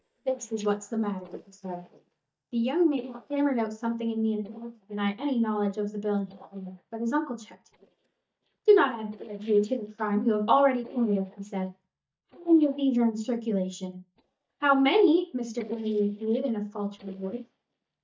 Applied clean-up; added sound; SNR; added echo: neural mask model DeepFilterNet 3.